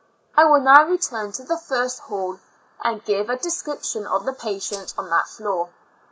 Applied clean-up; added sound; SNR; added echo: none; Rattle (instrument); 17 dB; none.